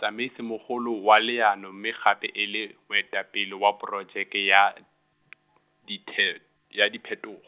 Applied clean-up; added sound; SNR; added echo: none; none; none; none.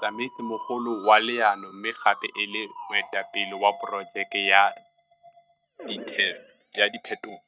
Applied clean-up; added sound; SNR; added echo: neural mask model RNNoise.